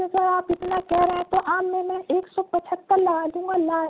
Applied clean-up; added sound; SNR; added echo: none; none; none; none.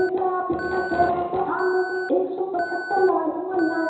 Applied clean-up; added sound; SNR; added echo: none; Alarm; 12 dB; reverberation time 1.0 s.